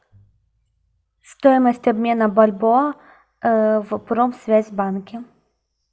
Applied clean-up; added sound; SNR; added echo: none; none; none; none.